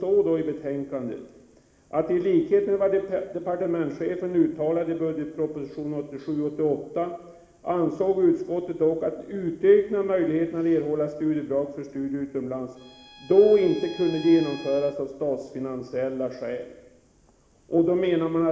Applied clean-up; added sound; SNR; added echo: none; Bowed string instrument; 19 dB; reverberation time 1.0 s.